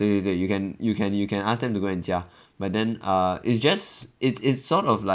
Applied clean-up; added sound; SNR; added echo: none; none; none; none.